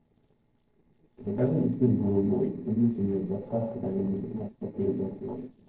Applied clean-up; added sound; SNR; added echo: neural separator model SepFormer DNS4.